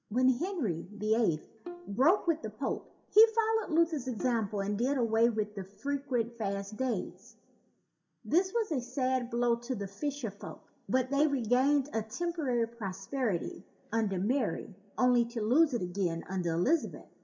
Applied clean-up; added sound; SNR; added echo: none; Bowed string instrument; 19 dB; reverberation time 0.7 s.